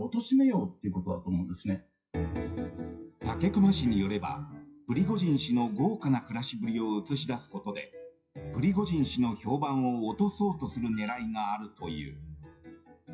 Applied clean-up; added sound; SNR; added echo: classical method WPE with log-MMSE.